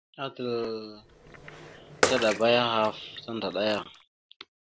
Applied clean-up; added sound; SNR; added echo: none; Bathtub (filling or washing) / Water / Splash, splatter; 5 dB; none.